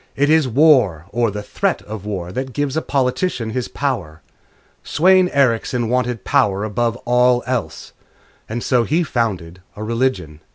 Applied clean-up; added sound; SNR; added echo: none; none; none; none.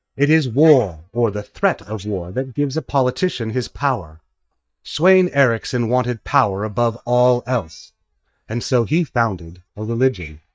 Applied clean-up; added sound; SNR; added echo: neural mask model DeepFilterNet 3.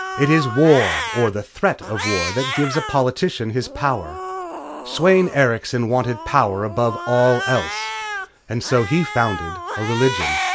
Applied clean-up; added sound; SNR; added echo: none; Cat; 8 dB; none.